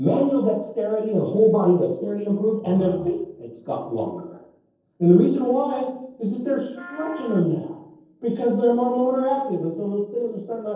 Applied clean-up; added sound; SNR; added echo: neural separator model SepFormer DNS4.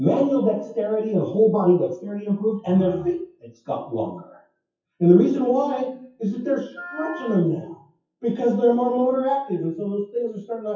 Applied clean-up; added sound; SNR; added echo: classical method WPE with log-MMSE.